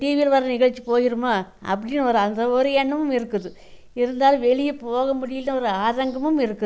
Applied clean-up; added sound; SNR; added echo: none; none; none; none.